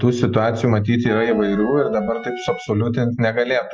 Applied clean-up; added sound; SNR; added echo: classical method Wiener filter.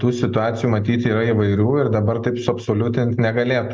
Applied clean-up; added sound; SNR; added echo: none; none; none; none.